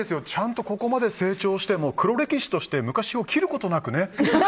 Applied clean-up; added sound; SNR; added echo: none; none; none; none.